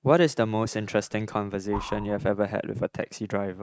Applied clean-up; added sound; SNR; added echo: neural mask model RNNoise.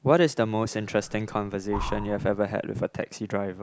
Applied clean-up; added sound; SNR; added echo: none; Breathing; 12 dB; none.